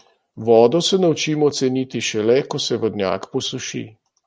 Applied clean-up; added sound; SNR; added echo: none; none; none; none.